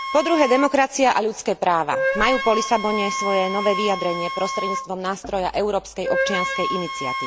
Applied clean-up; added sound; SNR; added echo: none; Wind instrument, woodwind instrument; 5 dB; none.